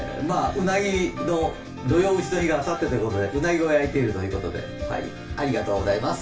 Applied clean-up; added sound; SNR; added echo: none; none; none; reverberation time 0.3 s.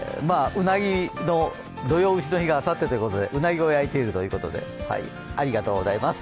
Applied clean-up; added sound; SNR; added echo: none; none; none; none.